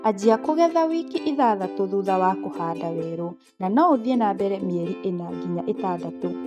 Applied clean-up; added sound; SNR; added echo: neural mask model RNNoise.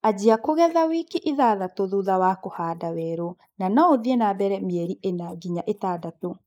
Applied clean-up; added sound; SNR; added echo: neural mask model Resemble Enhance denoiser.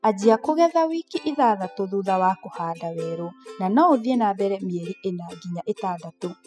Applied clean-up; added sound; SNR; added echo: classical method spectral subtraction.